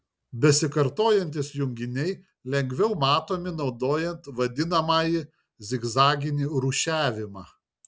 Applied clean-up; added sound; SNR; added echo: none; none; none; none.